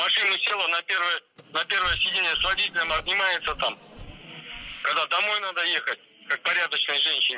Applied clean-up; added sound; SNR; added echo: none; Breathing; 19 dB; none.